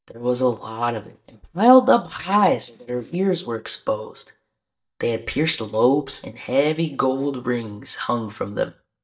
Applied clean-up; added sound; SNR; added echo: neural mask model DeepFilterNet 3.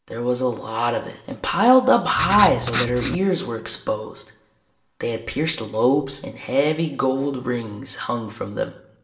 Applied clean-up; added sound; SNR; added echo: none; Writing; 5 dB; reverberation time 0.7 s.